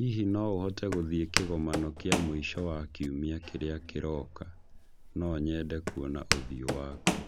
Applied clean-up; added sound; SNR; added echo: none; Walk, footsteps; 4 dB; none.